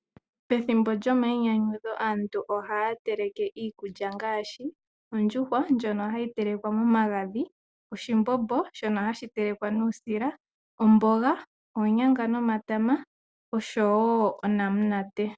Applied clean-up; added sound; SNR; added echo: none; none; none; none.